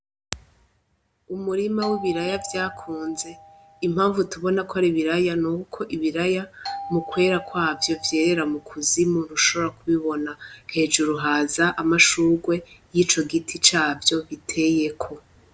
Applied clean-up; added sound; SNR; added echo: none; Doorbell; 14 dB; none.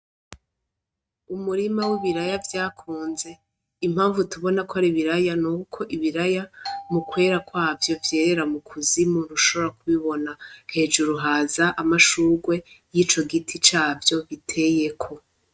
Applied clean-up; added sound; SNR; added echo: neural mask model RNNoise.